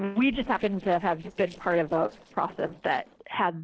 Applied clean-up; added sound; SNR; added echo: neural separator model SepFormer DNS4.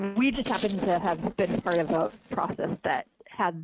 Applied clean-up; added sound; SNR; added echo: neural mask model RNNoise.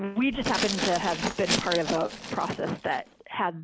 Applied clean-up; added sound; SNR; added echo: none; Glass; 5 dB; none.